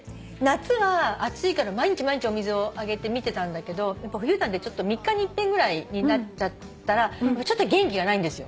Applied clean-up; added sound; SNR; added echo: none; none; none; none.